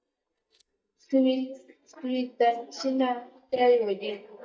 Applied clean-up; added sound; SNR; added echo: neural mask model DeepFilterNet 3.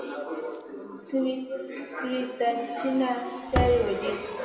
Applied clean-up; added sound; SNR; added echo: none; Slam; 8 dB; reverberation time 2.2 s.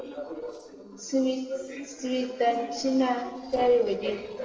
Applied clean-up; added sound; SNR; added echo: neural separator model SepFormer DNS4.